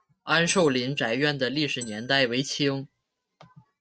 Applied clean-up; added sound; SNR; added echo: neural mask model RNNoise.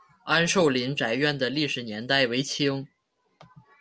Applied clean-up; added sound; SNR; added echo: none; none; none; none.